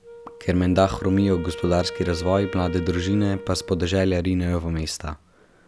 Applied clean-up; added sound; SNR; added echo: none; Wind instrument, woodwind instrument; 15 dB; none.